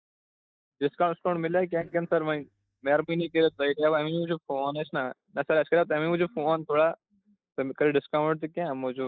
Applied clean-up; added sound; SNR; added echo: neural mask model DeepFilterNet 3.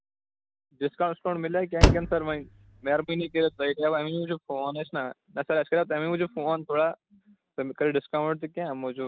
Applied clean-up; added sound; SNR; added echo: none; Slam; -2 dB; none.